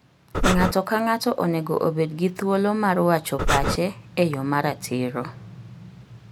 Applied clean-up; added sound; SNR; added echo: none; Breathing; -3 dB; none.